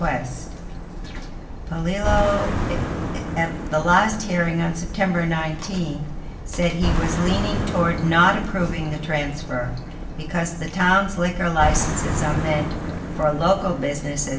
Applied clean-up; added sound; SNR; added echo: none; Car passing by; 5 dB; reverberation time 0.7 s.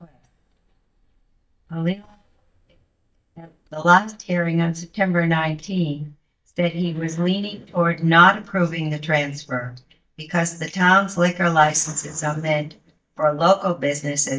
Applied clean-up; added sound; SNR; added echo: neural mask model DeepFilterNet 3.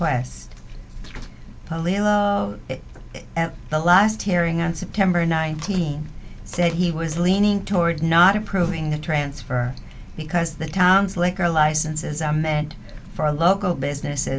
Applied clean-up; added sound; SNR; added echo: none; none; none; none.